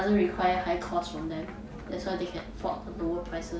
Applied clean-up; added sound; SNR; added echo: none; Applause; 20 dB; none.